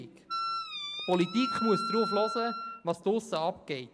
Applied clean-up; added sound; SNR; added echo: none; Wind instrument, woodwind instrument; 4 dB; none.